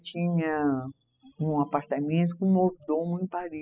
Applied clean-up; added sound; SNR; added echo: classical method spectral subtraction.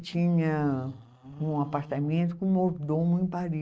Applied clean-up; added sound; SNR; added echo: neural mask model RNNoise.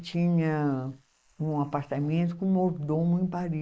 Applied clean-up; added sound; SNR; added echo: neural mask model Resemble Enhance denoiser.